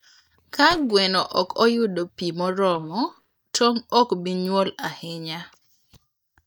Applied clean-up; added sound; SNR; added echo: neural mask model DeepFilterNet 3.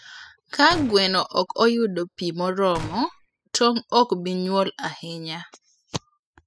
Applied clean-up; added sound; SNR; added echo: classical method spectral subtraction.